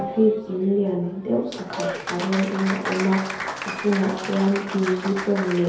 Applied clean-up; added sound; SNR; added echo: none; Applause; 9 dB; reverberation time 2.2 s.